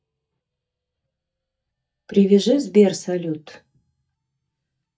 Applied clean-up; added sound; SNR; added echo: neural mask model DeepFilterNet 3.